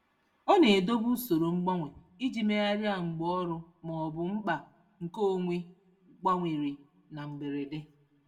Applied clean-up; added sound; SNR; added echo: none; none; none; reverberation time 0.3 s.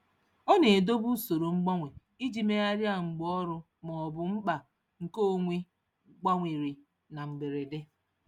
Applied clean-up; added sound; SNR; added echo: none; none; none; none.